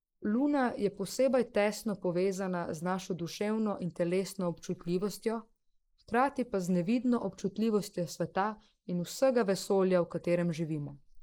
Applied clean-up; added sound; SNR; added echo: neural mask model Resemble Enhance denoiser.